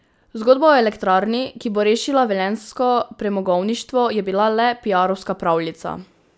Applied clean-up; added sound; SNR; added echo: none; none; none; none.